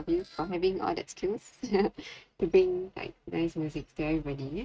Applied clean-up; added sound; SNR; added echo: neural mask model RNNoise.